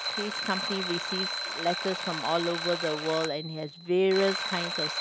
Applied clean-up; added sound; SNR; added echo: none; Alarm; 4 dB; none.